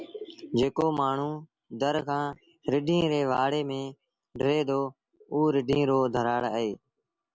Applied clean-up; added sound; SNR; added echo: none; none; none; none.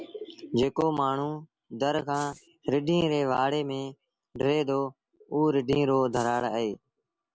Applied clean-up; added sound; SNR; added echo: none; Rattle (instrument); 19 dB; none.